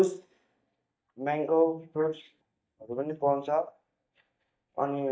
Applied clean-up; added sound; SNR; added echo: neural mask model DeepFilterNet 3.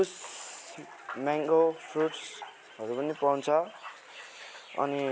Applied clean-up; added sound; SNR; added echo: none; none; none; none.